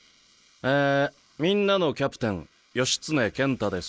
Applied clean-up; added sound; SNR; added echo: neural mask model Resemble Enhance denoiser.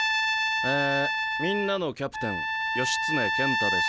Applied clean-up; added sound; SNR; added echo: none; Trumpet; -4 dB; none.